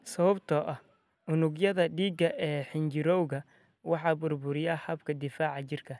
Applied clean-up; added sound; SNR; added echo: none; none; none; none.